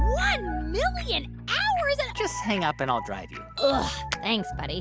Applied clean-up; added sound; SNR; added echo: none; Bowed string instrument; 7 dB; none.